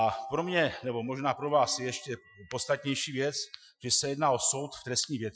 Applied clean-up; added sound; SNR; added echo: classical method Wiener filter.